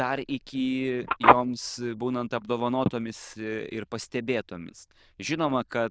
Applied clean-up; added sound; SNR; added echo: neural diffusion model UNIVERSE++.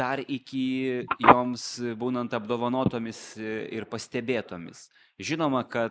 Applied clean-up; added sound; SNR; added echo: neural mask model Resemble Enhance denoiser.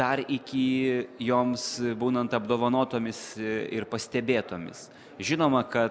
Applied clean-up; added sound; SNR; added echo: none; none; none; none.